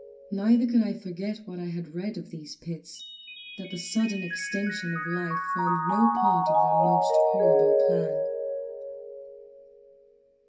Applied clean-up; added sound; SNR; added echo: none; Mallet percussion; -3 dB; reverberation time 0.2 s.